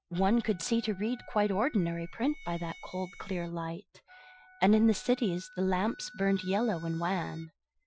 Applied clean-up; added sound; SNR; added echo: classical method Wiener filter.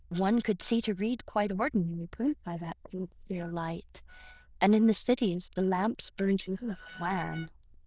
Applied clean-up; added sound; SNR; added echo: neural diffusion model UNIVERSE++.